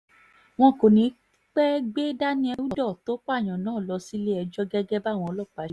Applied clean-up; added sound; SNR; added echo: none; none; none; none.